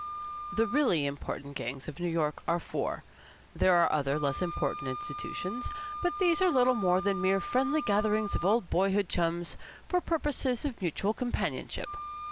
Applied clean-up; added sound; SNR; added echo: none; Wind instrument, woodwind instrument; 11 dB; none.